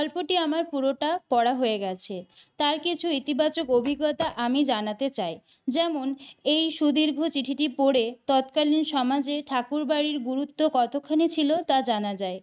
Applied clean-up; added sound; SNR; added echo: neural mask model RNNoise.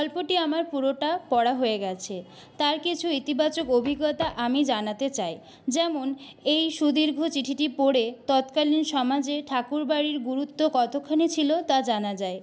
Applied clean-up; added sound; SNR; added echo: none; Run; 17 dB; none.